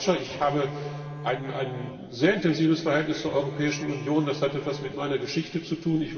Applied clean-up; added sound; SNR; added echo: none; Bowed string instrument; 12 dB; reverberation time 2.4 s.